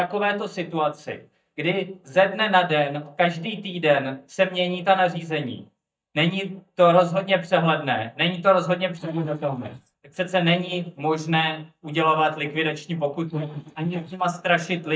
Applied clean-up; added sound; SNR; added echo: neural mask model DeepFilterNet 3.